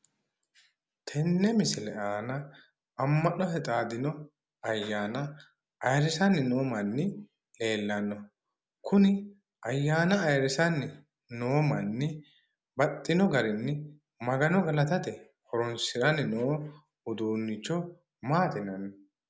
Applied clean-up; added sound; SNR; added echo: none; none; none; none.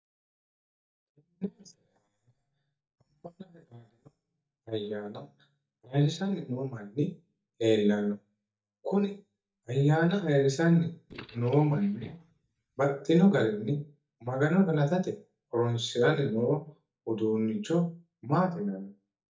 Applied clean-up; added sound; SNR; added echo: neural mask model DeepFilterNet 3.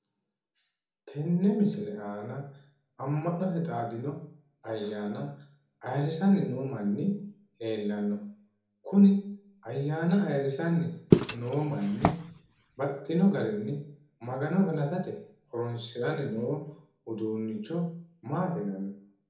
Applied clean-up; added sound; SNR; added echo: none; Walk, footsteps; -2 dB; reverberation time 0.7 s.